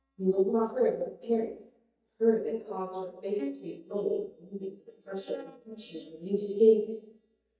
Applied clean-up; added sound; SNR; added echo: neural mask model DeepFilterNet 3.